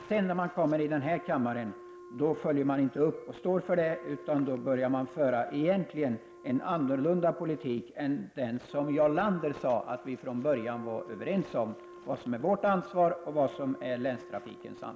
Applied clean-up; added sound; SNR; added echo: none; Wind instrument, woodwind instrument; 18 dB; none.